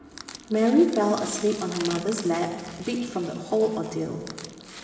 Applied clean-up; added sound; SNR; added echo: none; Crushing; 16 dB; reverberation time 2.1 s.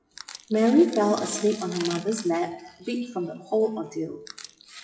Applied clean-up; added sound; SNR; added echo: classical method WPE with log-MMSE.